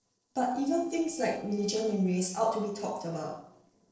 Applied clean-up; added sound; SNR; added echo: neural separator model SepFormer DNS4.